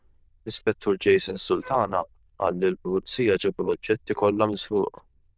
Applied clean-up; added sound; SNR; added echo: neural diffusion model UNIVERSE++.